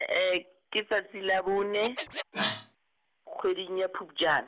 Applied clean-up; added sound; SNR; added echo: none; Scratching (performance technique); 9 dB; none.